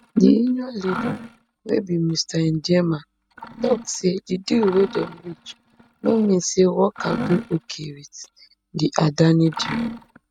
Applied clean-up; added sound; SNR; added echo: neural mask model RNNoise.